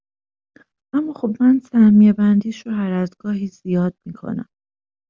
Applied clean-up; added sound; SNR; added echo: none; none; none; none.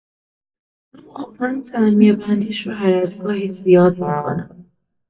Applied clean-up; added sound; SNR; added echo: neural mask model DeepFilterNet 3.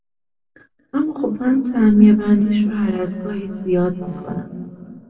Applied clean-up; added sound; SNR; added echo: neural separator model SepFormer DNS4.